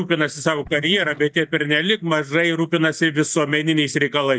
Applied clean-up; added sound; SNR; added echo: neural mask model DeepFilterNet 3.